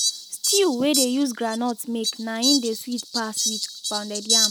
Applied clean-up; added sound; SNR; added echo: neural mask model RNNoise.